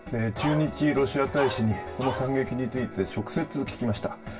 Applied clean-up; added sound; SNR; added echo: none; Dog; 8 dB; reverberation time 0.2 s.